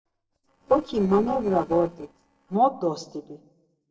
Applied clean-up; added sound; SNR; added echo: neural separator model SepFormer DNS4.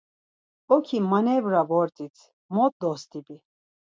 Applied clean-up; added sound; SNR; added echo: none; none; none; none.